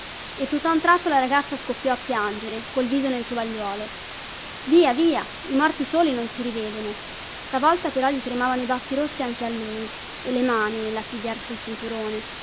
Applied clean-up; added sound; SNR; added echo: none; Water; 12 dB; none.